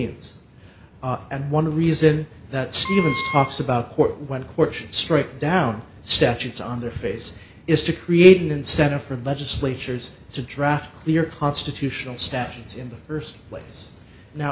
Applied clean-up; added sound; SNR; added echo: none; Wind instrument, woodwind instrument; 8 dB; none.